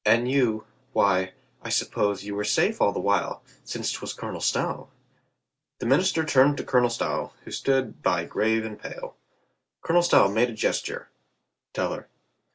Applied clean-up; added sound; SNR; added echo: none; none; none; none.